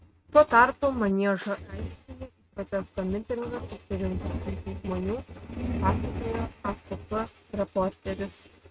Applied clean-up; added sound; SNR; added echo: neural mask model RNNoise.